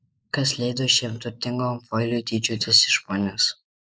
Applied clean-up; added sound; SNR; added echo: neural mask model Resemble Enhance denoiser.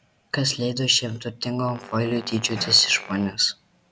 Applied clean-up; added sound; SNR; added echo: none; Brass instrument; 18 dB; none.